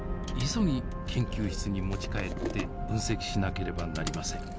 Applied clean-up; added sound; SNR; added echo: none; Burping, eructation; 17 dB; none.